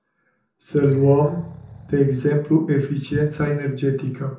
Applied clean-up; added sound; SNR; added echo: none; Animal; 18 dB; reverberation time 0.6 s.